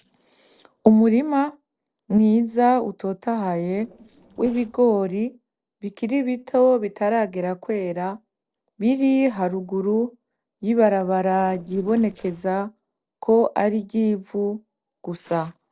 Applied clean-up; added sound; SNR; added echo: neural separator model SepFormer DNS4.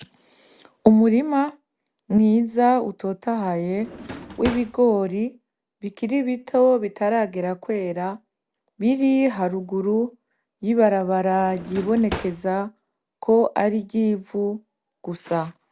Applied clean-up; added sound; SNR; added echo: none; Drawer open or close; 12 dB; none.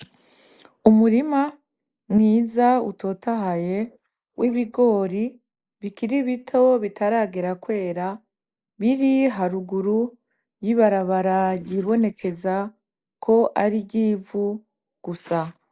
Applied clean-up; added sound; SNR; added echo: neural mask model Resemble Enhance denoiser.